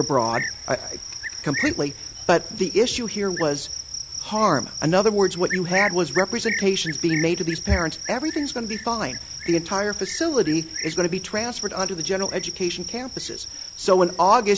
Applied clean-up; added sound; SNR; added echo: none; Cricket; 8 dB; none.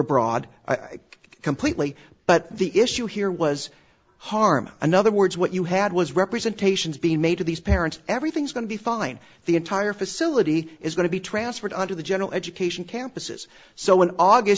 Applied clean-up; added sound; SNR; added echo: none; none; none; none.